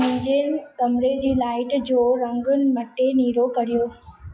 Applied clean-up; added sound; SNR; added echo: classical method log-MMSE.